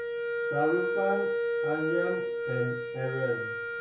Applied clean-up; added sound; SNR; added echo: none; Wind instrument, woodwind instrument; -2 dB; reverberation time 0.3 s.